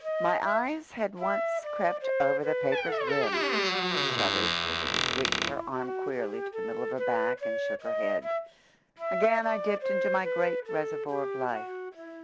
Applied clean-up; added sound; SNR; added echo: none; Wind instrument, woodwind instrument + Squeak; -2 dB; none.